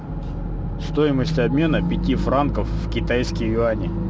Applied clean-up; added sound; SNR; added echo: none; none; none; none.